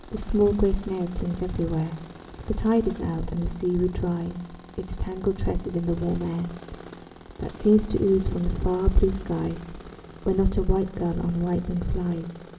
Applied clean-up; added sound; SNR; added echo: none; Tools; 20 dB; reverberation time 1.2 s.